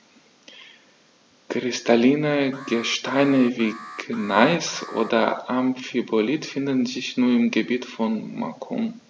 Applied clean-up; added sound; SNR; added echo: none; Alarm; 18 dB; none.